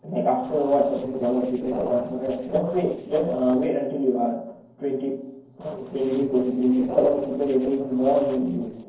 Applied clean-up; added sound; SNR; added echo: neural separator model SepFormer DNS4.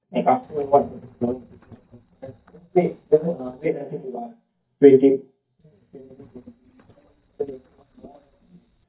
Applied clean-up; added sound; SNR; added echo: neural mask model DeepFilterNet 3.